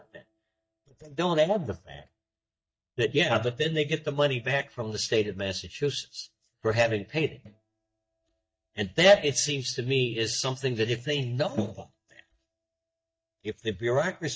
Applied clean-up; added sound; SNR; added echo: neural mask model DeepFilterNet 3.